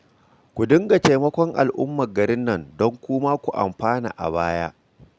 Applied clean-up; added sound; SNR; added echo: none; none; none; none.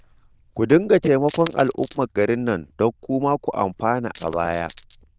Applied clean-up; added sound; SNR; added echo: neural diffusion model UNIVERSE++.